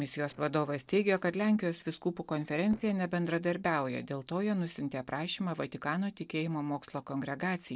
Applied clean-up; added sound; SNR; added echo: neural separator model SepFormer DNS4.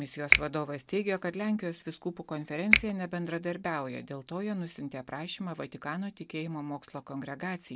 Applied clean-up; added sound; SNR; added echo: none; Finger snapping; -4 dB; none.